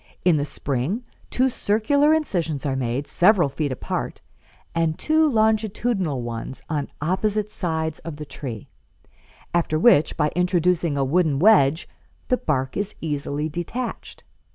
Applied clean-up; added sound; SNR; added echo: none; none; none; none.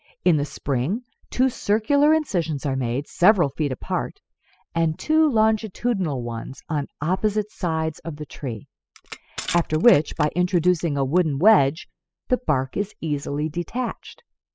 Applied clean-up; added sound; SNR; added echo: classical method spectral subtraction.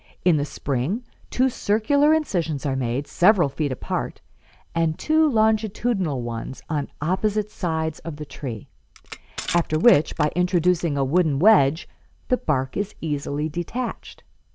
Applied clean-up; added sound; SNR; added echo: none; Crushing; 17 dB; none.